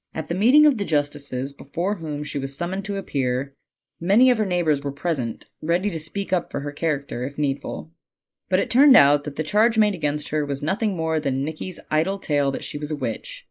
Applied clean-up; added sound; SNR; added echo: neural mask model Resemble Enhance denoiser.